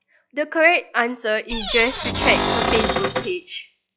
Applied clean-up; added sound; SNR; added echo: classical method log-MMSE.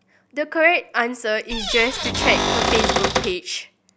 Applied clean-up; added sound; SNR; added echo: none; Cupboard open or close / Door; -1 dB; none.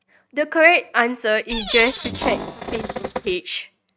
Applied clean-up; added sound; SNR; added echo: neural mask model RNNoise.